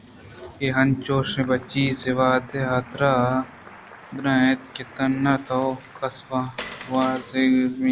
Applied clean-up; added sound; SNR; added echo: none; Applause + Water; 20 dB; none.